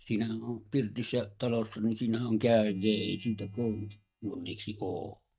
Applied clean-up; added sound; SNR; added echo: neural mask model DeepFilterNet 3.